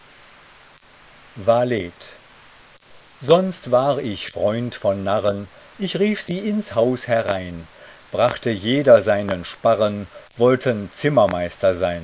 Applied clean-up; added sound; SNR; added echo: neural mask model Resemble Enhance denoiser.